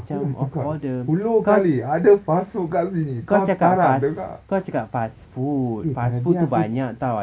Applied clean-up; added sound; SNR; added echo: none; none; none; none.